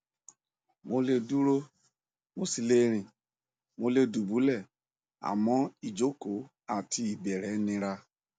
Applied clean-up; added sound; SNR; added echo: none; none; none; none.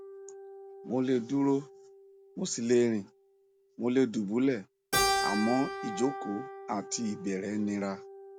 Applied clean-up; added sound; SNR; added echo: none; Keyboard (musical); 6 dB; none.